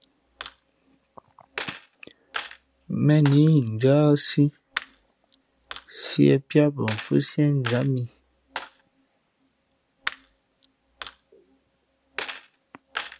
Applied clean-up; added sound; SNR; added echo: none; Coin (dropping); 13 dB; none.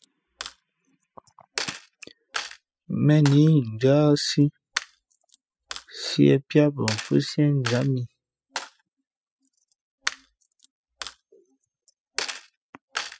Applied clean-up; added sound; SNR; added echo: classical method spectral subtraction.